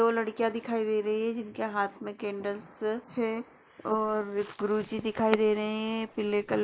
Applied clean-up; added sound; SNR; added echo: neural mask model Resemble Enhance denoiser.